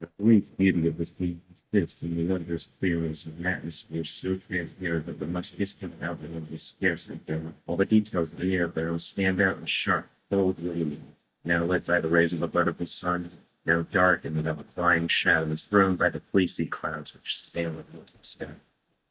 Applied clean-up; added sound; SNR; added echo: neural mask model DeepFilterNet 3.